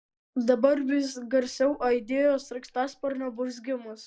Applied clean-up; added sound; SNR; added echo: neural mask model Resemble Enhance denoiser.